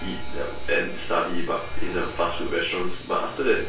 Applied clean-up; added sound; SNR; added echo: none; Alarm; 18 dB; reverberation time 0.3 s.